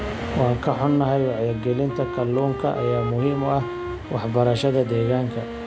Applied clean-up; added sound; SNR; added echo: none; Wind instrument, woodwind instrument; 10 dB; none.